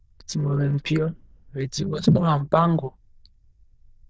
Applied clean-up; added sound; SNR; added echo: neural diffusion model UNIVERSE++.